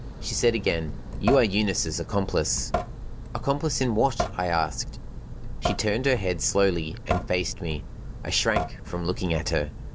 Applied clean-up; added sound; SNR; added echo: none; Drip / Sink (filling or washing) / Water tap, faucet; 6 dB; none.